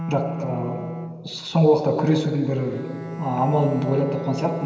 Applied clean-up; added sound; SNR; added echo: none; Bowed string instrument; 10 dB; reverberation time 2.9 s.